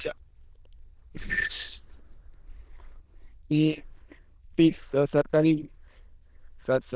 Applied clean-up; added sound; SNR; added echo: neural diffusion model UNIVERSE++.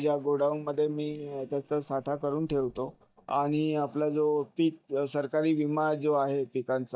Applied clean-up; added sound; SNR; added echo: neural mask model DeepFilterNet 3.